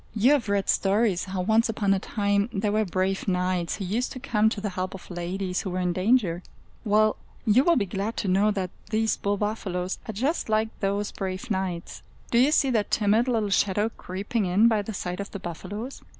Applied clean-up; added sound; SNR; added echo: none; Tick; 20 dB; none.